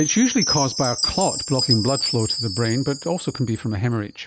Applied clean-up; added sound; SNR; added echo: none; Chime; 4 dB; none.